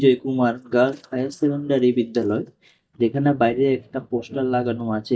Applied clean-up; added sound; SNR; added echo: neural mask model DeepFilterNet 3.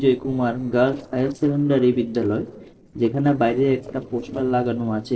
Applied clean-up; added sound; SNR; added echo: neural separator model SepFormer DNS4.